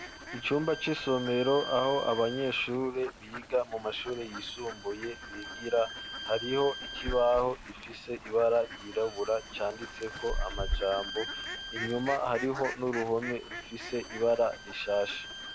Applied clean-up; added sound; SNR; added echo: none; Fowl + Bowed string instrument; 9 dB; none.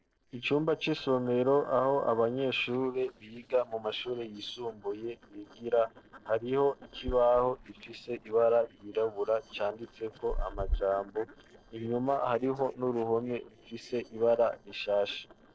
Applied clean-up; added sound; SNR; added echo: neural separator model SepFormer DNS4.